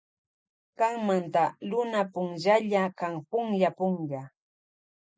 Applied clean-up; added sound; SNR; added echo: none; none; none; none.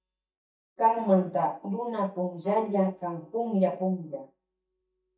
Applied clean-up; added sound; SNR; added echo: neural mask model DeepFilterNet 3.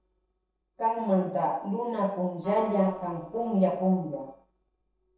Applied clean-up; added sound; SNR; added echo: neural separator model SepFormer DNS4.